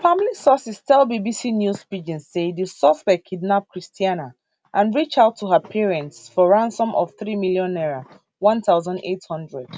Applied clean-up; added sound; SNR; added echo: none; none; none; none.